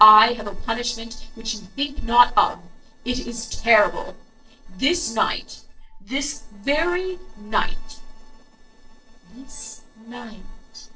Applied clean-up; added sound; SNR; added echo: neural separator model SepFormer DNS4.